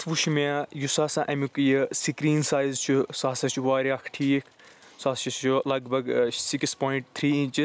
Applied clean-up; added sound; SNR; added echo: none; none; none; none.